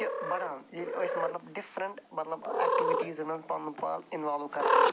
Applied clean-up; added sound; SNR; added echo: none; Cat; -4 dB; none.